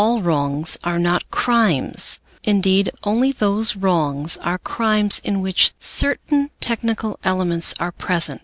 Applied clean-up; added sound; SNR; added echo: none; none; none; none.